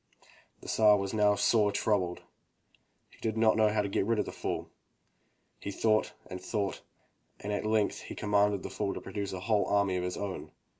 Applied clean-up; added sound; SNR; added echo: none; none; none; none.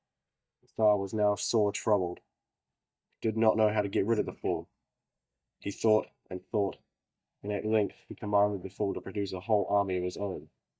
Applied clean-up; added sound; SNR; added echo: neural mask model DeepFilterNet 3.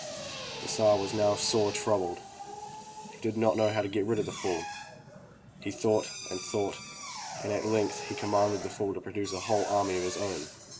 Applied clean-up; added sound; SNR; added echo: none; Drill; 10 dB; none.